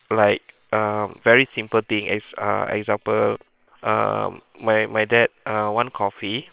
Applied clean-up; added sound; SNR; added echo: neural separator model SepFormer WHAM!.